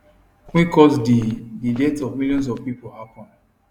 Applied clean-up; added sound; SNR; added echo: none; Walk, footsteps; 19 dB; none.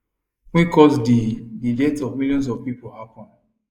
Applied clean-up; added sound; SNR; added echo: neural mask model Resemble Enhance denoiser.